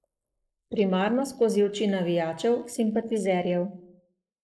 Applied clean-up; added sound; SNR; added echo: neural mask model Resemble Enhance denoiser.